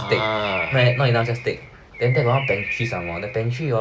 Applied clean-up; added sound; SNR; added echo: none; Bird; 9 dB; none.